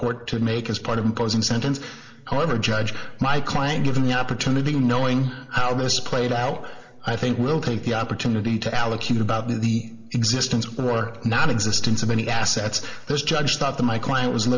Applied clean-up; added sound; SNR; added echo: none; none; none; reverberation time 1.6 s.